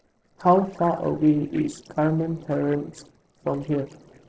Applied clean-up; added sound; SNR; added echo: neural separator model SepFormer DNS4.